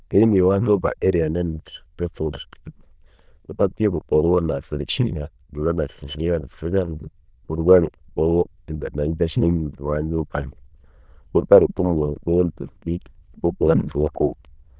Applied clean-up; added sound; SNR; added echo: neural diffusion model UNIVERSE++.